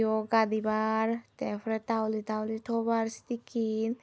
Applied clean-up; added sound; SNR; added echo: none; none; none; none.